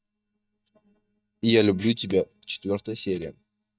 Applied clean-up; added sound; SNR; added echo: neural mask model DeepFilterNet 3.